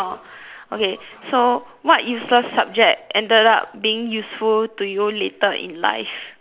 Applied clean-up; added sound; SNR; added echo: none; none; none; none.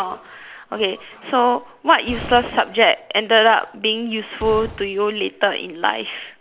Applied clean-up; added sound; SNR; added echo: none; Glass; 16 dB; none.